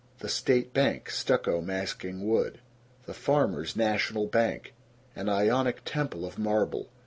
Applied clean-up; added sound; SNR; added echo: none; none; none; none.